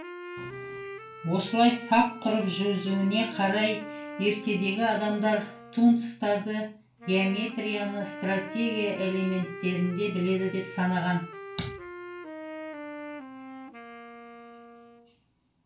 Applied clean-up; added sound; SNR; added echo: none; Wind instrument, woodwind instrument; 13 dB; reverberation time 0.3 s.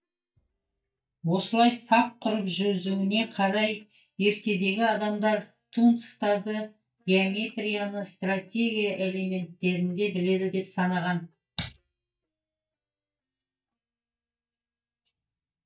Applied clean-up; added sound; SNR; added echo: neural mask model DeepFilterNet 3.